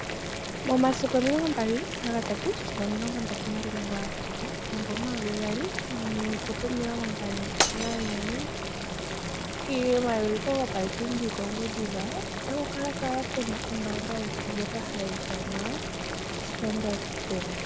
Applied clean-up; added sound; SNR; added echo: none; Shatter + Boiling; 2 dB; none.